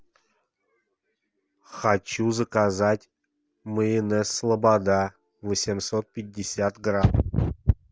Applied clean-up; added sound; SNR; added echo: none; none; none; none.